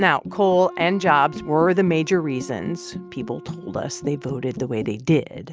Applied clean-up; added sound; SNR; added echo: none; Wind instrument, woodwind instrument; 19 dB; none.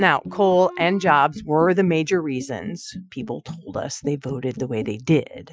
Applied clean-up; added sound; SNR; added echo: classical method Wiener filter.